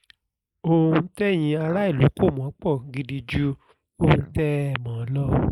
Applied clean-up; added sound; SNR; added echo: neural mask model Resemble Enhance denoiser.